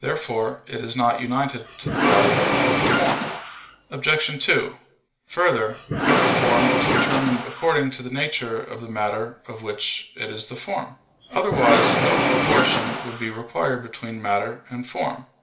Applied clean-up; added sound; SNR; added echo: none; Engine / Mechanisms; -2 dB; reverberation time 0.4 s.